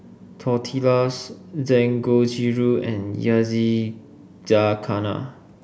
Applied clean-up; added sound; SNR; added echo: none; none; none; none.